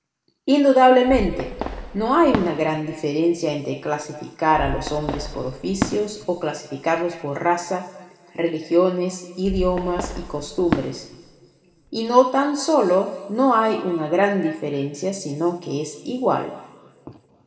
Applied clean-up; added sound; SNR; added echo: none; Fireworks; 10 dB; reverberation time 2.1 s.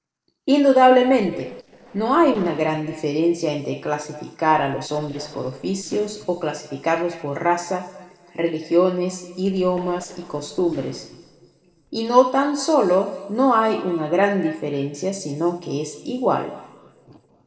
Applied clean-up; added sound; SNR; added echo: neural separator model SepFormer DNS4.